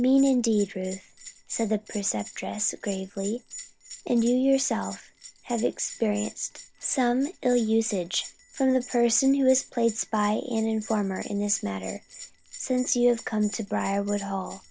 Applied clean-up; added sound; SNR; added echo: none; Bell; 17 dB; none.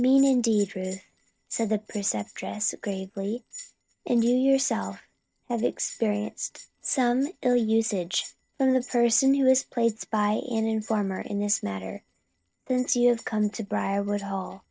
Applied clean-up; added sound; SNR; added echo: neural mask model RNNoise.